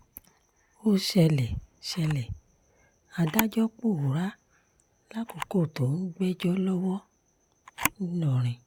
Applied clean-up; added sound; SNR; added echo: none; Camera; 13 dB; none.